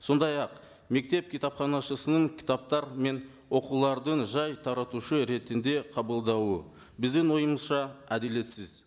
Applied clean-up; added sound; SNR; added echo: none; none; none; none.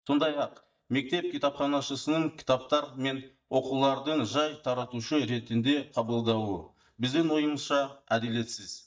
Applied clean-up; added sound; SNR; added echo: neural mask model DeepFilterNet 3.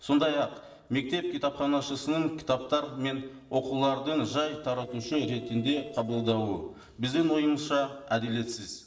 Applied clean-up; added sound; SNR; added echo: neural separator model SepFormer DNS4.